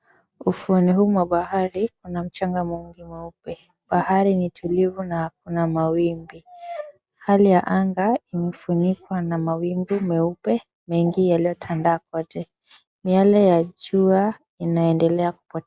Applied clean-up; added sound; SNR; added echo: none; none; none; none.